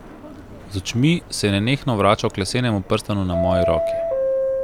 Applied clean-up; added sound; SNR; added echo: none; Subway, metro, underground; 4 dB; none.